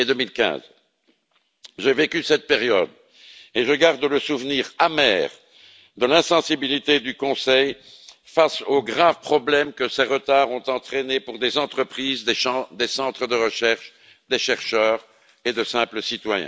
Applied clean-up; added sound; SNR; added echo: none; none; none; none.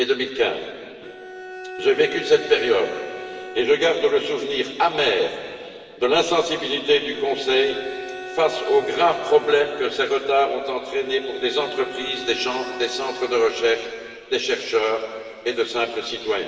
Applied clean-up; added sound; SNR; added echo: none; Bowed string instrument; 13 dB; reverberation time 2.3 s.